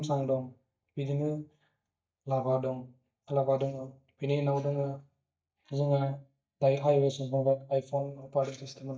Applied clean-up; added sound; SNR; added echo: neural mask model DeepFilterNet 3.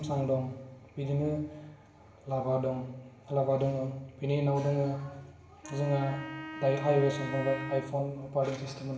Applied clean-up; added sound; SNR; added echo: none; Wind instrument, woodwind instrument; 11 dB; reverberation time 0.9 s.